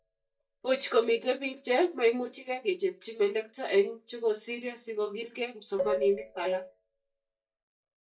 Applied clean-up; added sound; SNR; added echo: neural mask model DeepFilterNet 3.